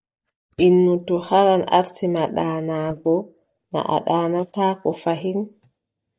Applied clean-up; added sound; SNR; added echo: neural mask model DeepFilterNet 3.